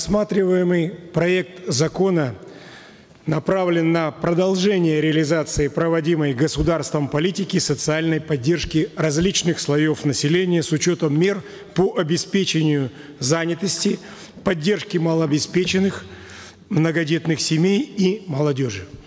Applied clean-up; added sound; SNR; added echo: none; none; none; none.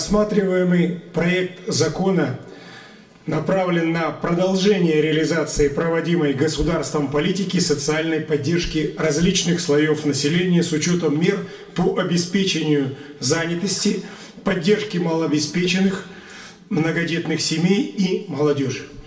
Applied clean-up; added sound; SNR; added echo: none; none; none; reverberation time 0.4 s.